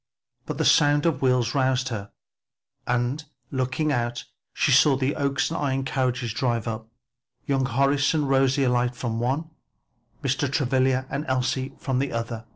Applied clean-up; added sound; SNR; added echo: none; none; none; none.